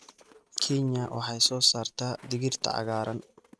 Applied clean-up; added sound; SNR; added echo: neural mask model RNNoise.